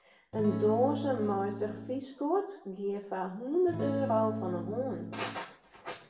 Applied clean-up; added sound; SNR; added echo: none; Acoustic guitar / Strum; 5 dB; reverberation time 0.7 s.